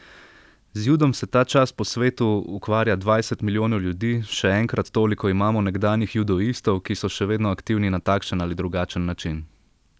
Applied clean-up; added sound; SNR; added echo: none; none; none; none.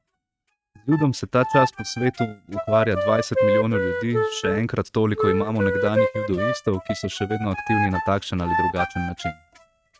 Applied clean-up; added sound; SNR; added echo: neural mask model RNNoise.